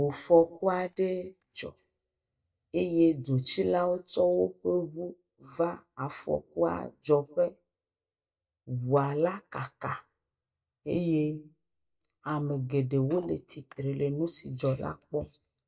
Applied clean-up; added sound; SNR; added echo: neural mask model DeepFilterNet 3.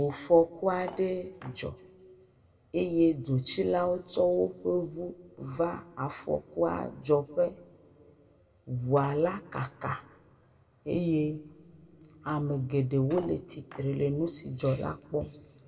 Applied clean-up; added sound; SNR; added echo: none; Cutlery, silverware; 19 dB; reverberation time 1.2 s.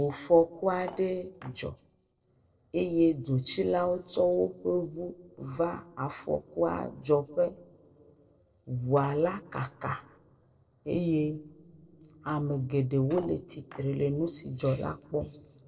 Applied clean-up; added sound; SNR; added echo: neural separator model SepFormer DNS4.